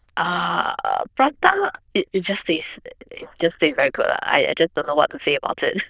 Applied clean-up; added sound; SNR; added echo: neural diffusion model UNIVERSE++.